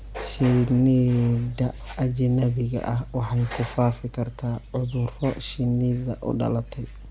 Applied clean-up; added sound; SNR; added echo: none; none; none; none.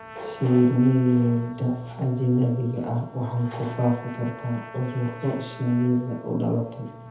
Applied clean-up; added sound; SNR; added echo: none; Trumpet; 19 dB; reverberation time 0.7 s.